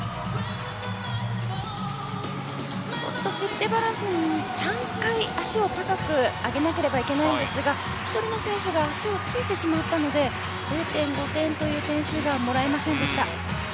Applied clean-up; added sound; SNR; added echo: none; Alarm; 16 dB; none.